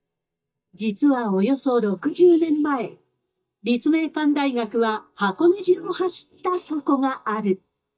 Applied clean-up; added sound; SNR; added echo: neural mask model DeepFilterNet 3.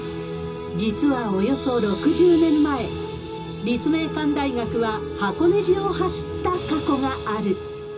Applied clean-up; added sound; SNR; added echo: none; Wind instrument, woodwind instrument; 12 dB; reverberation time 0.2 s.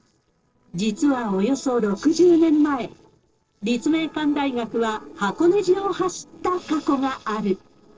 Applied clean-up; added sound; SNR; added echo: neural separator model SepFormer DNS4.